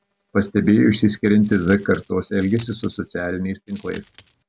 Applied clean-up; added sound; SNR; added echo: none; Coin (dropping); 20 dB; none.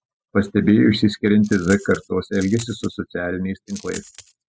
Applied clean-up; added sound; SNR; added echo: classical method spectral subtraction.